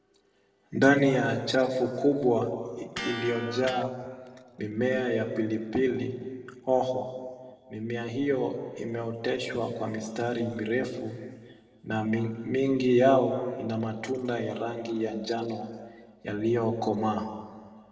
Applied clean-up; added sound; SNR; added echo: none; Electric guitar; 12 dB; reverberation time 1.6 s.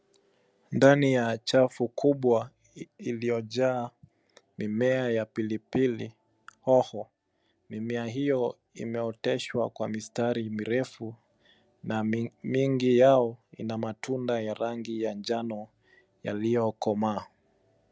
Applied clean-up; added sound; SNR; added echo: none; none; none; none.